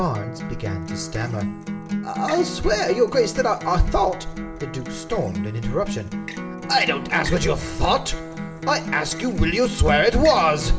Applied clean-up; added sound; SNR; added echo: none; Acoustic guitar; 9 dB; reverberation time 1.3 s.